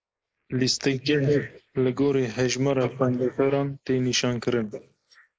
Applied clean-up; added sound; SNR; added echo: neural mask model Resemble Enhance denoiser.